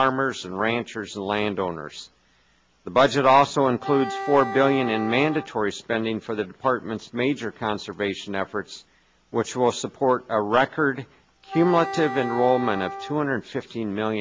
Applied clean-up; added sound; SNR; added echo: none; Wind instrument, woodwind instrument; 9 dB; none.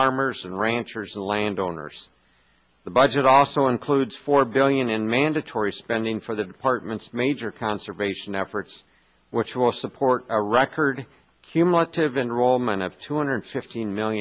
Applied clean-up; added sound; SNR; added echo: none; none; none; none.